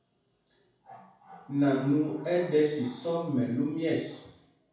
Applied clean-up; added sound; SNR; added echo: none; none; none; reverberation time 0.7 s.